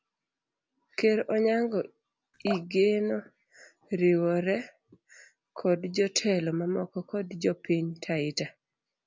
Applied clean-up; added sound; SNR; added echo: none; Drip; 14 dB; none.